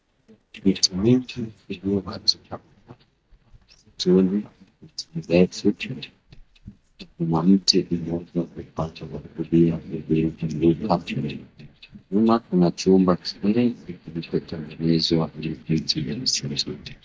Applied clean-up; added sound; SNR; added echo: neural mask model DeepFilterNet 3.